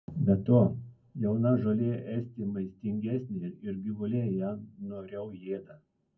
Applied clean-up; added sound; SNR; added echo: none; none; none; reverberation time 0.3 s.